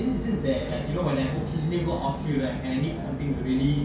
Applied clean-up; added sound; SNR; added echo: none; none; none; reverberation time 0.2 s.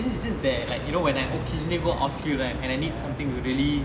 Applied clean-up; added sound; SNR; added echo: none; none; none; none.